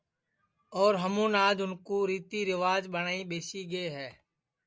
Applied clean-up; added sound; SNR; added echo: none; none; none; none.